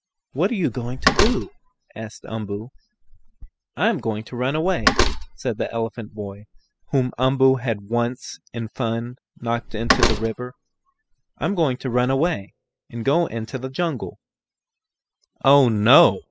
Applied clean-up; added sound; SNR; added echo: classical method spectral subtraction.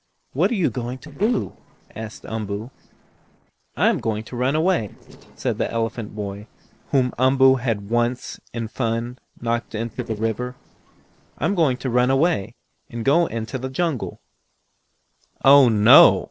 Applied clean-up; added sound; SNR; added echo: neural separator model SepFormer DNS4.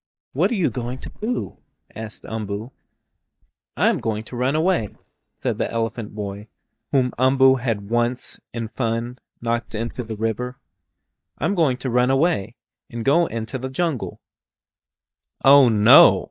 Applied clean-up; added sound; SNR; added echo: neural mask model DeepFilterNet 3.